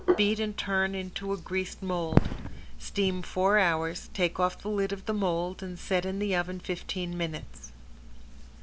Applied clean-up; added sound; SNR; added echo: none; Hands; 12 dB; none.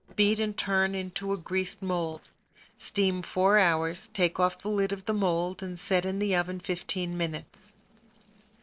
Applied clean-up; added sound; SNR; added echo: neural separator model SepFormer DNS4.